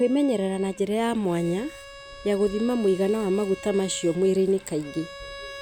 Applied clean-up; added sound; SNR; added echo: none; Bowed string instrument; 18 dB; none.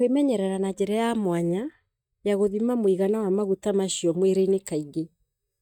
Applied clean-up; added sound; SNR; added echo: neural mask model DeepFilterNet 3.